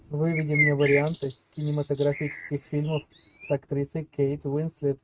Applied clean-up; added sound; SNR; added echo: neural mask model RNNoise.